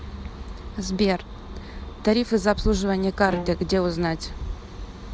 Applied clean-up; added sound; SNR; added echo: none; Bowed string instrument; 11 dB; none.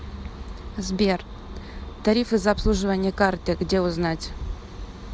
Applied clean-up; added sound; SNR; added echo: none; none; none; none.